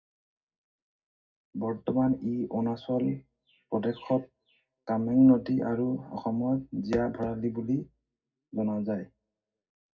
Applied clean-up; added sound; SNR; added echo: none; none; none; reverberation time 0.4 s.